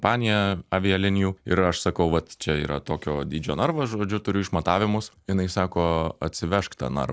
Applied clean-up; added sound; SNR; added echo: none; none; none; none.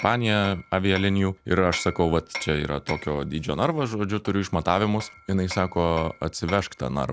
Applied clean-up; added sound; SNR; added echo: none; Hammer; 17 dB; none.